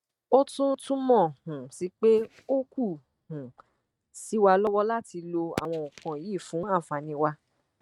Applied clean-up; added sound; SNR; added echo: neural mask model RNNoise.